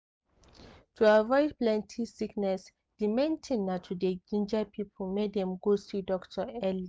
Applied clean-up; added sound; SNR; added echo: none; none; none; none.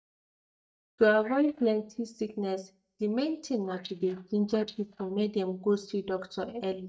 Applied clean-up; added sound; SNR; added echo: neural mask model DeepFilterNet 3.